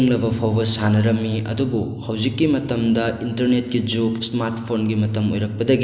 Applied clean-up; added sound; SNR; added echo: none; none; none; none.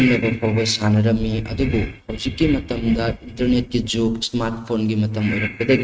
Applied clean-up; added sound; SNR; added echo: neural mask model RNNoise.